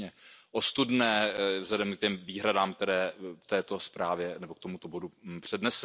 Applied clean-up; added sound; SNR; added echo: none; none; none; none.